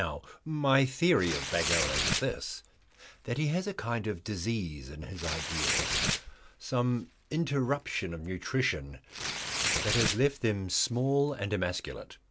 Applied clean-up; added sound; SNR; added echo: none; Tearing; 5 dB; none.